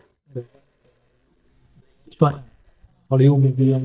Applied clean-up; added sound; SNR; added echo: neural mask model DeepFilterNet 3.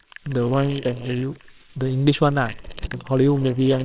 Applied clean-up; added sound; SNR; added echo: neural separator model SepFormer WHAMR!.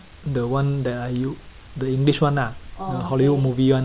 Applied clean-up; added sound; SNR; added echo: none; none; none; none.